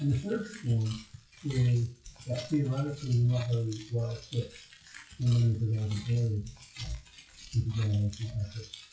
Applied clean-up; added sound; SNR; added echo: classical method WPE with log-MMSE.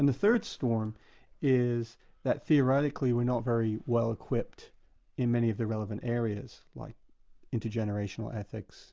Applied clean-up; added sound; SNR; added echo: none; none; none; none.